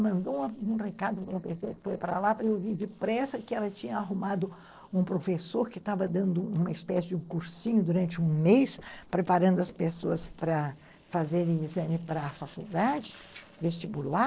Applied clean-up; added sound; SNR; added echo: neural separator model SepFormer DNS4.